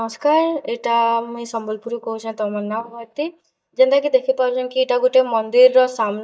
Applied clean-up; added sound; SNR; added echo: neural mask model DeepFilterNet 3.